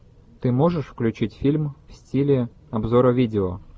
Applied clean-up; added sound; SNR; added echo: none; none; none; none.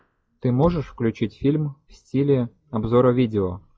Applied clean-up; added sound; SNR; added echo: classical method log-MMSE.